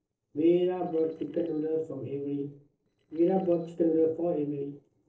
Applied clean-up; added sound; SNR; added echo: neural separator model SepFormer DNS4.